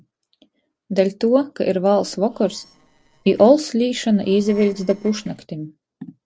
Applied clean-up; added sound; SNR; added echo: neural separator model SepFormer DNS4.